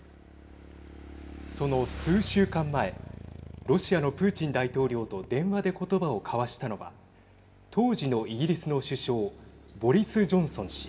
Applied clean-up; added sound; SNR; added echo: none; Motorcycle / Engine; 16 dB; reverberation time 0.8 s.